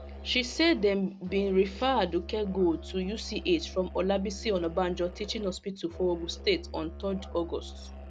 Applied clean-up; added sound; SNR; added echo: none; Musical instrument; 13 dB; none.